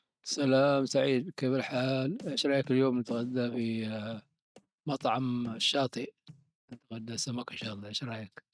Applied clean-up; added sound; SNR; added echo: neural mask model RNNoise.